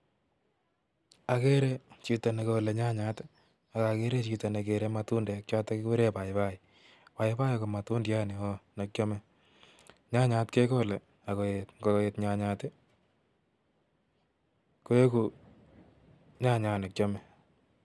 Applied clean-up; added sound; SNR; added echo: none; none; none; none.